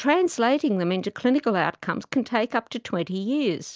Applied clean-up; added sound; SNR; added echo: none; none; none; none.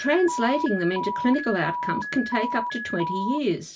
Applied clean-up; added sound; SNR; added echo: none; Alarm; 5 dB; reverberation time 0.1 s.